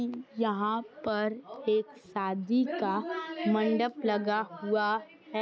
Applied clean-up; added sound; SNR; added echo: none; none; none; none.